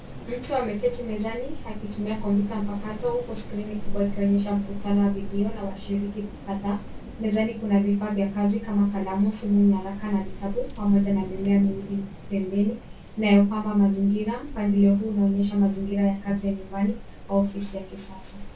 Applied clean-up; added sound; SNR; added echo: none; Rain; 10 dB; reverberation time 0.2 s.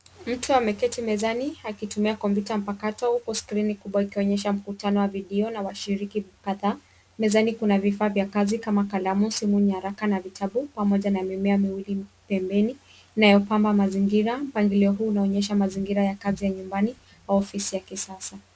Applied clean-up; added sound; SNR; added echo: none; none; none; none.